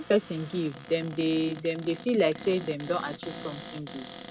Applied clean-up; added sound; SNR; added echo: none; Cupboard open or close; 14 dB; none.